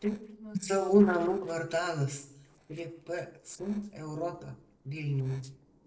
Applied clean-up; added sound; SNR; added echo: neural separator model SepFormer DNS4.